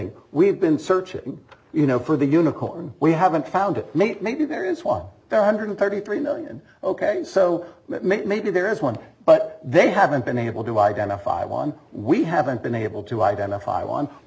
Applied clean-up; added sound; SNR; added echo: none; none; none; none.